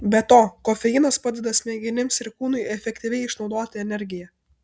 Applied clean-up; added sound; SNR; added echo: none; none; none; none.